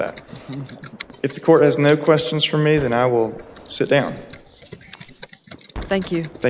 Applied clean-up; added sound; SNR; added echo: none; Computer keyboard + Gunshot, gunfire; 18 dB; none.